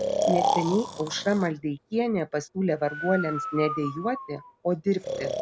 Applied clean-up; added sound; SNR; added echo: none; Breathing; 4 dB; none.